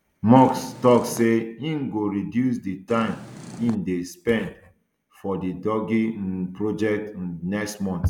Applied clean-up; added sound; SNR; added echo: none; Purr; 15 dB; none.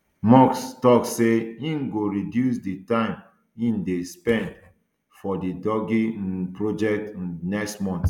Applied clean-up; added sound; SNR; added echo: none; none; none; none.